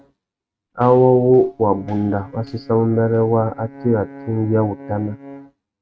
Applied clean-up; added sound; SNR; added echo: neural mask model RNNoise.